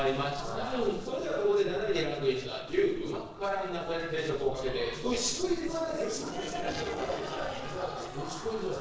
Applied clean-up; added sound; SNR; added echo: neural separator model SepFormer DNS4.